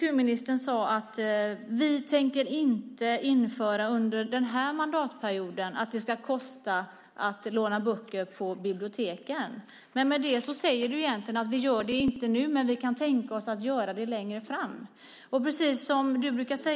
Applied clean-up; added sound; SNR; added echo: none; none; none; none.